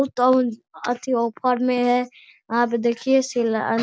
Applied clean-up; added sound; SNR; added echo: none; none; none; none.